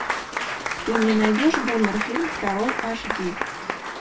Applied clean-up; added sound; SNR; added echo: none; Applause / Crowd; 3 dB; reverberation time 0.1 s.